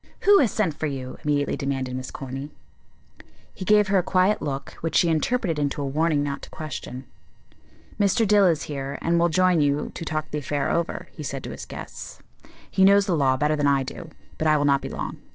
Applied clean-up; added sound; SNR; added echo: neural separator model SepFormer DNS4.